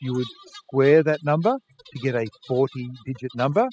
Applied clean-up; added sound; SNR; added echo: classical method spectral subtraction.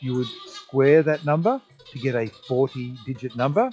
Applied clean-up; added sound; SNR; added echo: classical method log-MMSE.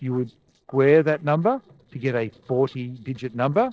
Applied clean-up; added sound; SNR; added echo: neural separator model SepFormer DNS4.